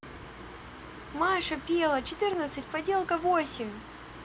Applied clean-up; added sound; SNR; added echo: none; none; none; none.